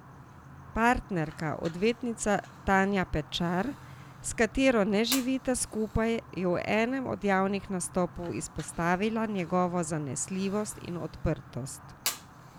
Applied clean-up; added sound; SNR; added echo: none; Fire; 15 dB; none.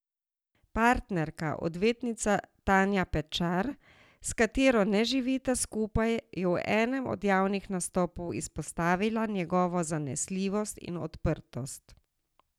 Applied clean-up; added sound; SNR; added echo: none; none; none; none.